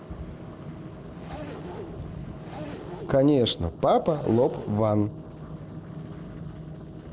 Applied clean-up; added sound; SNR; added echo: neural separator model SepFormer DNS4.